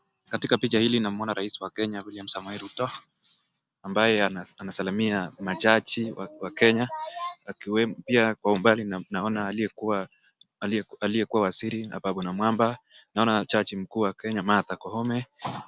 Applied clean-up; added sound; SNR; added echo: none; none; none; none.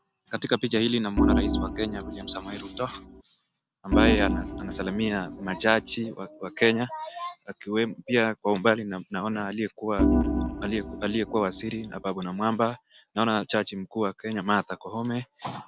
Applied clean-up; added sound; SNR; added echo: none; Organ; -1 dB; none.